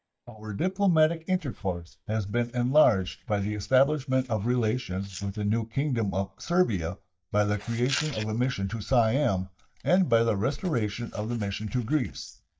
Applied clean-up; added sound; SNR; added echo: neural mask model DeepFilterNet 3.